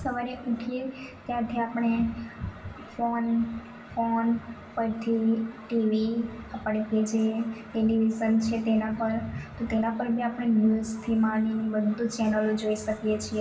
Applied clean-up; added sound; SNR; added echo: none; none; none; reverberation time 0.8 s.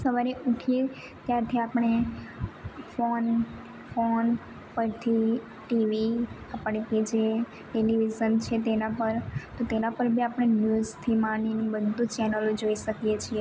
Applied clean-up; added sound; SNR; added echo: none; none; none; none.